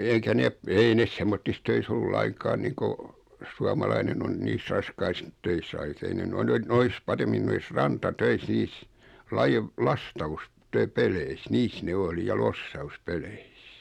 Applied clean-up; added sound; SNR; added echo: none; none; none; none.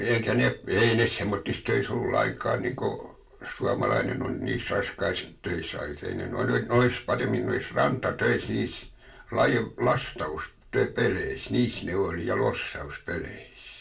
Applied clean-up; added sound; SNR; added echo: none; none; none; reverberation time 0.2 s.